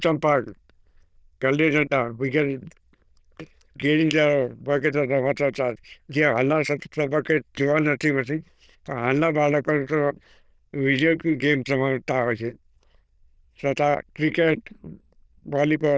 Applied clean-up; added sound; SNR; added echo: neural diffusion model UNIVERSE++.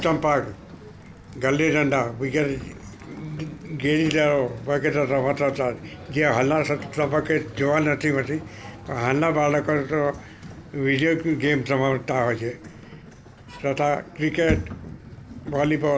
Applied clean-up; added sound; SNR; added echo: none; Sliding door; 15 dB; none.